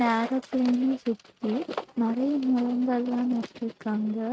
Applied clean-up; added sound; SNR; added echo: neural mask model RNNoise.